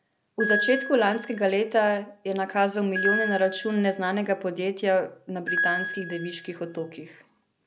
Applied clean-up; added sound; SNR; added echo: none; Piano; 5 dB; none.